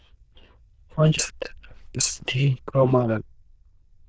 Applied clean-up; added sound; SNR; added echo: neural diffusion model UNIVERSE++.